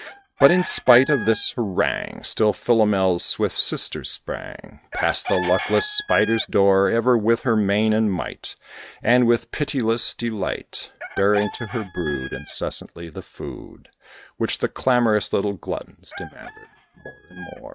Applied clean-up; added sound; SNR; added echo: neural mask model RNNoise.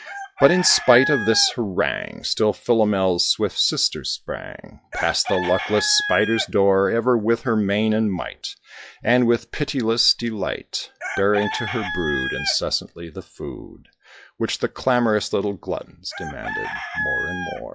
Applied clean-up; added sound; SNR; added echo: classical method log-MMSE.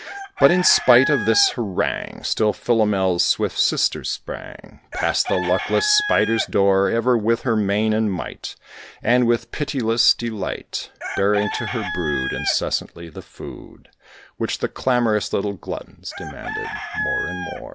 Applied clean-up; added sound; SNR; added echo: none; Chicken, rooster; 10 dB; none.